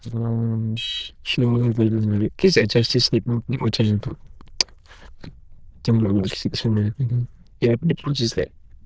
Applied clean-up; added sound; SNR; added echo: neural diffusion model UNIVERSE++.